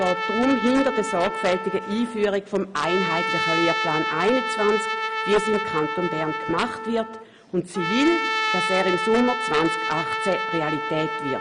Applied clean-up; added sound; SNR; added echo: none; Trumpet; 3 dB; none.